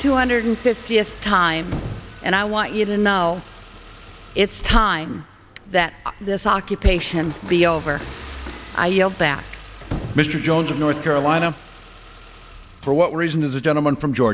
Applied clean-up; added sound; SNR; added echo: none; Engine starting / Car + Squeak / Slam / Wood; 16 dB; none.